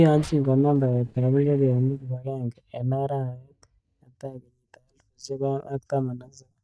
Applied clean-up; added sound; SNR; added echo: neural mask model DeepFilterNet 3.